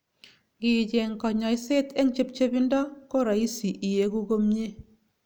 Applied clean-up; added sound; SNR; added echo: none; none; none; none.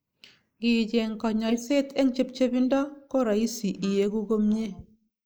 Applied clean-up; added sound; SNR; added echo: neural mask model Resemble Enhance denoiser.